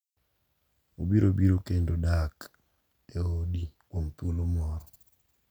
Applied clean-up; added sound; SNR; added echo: none; none; none; none.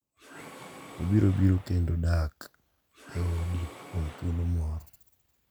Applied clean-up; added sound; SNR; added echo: none; Mechanisms; 19 dB; none.